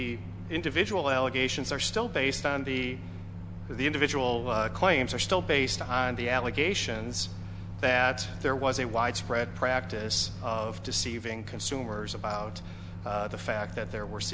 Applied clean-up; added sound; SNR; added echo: none; Microwave oven; 8 dB; none.